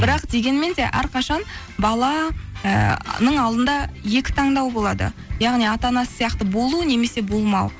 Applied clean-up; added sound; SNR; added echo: none; none; none; none.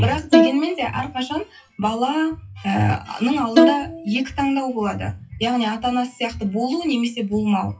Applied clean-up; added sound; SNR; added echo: classical method WPE with log-MMSE.